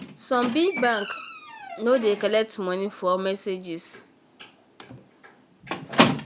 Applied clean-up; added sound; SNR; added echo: none; Squeak; 4 dB; none.